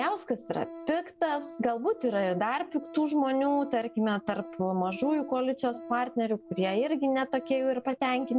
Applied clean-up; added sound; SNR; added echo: none; Organ; 17 dB; none.